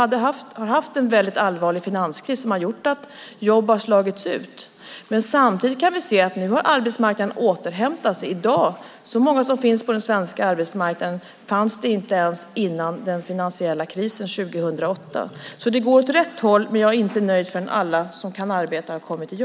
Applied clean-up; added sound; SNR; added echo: none; none; none; none.